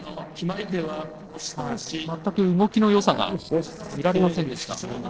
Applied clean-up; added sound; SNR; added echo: neural separator model SepFormer DNS4.